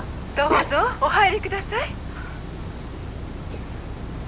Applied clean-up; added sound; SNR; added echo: none; Bark; 1 dB; none.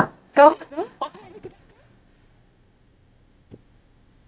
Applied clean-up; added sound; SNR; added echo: neural mask model DeepFilterNet 3.